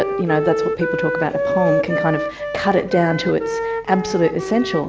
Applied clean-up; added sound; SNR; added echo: none; Wind instrument, woodwind instrument; 2 dB; none.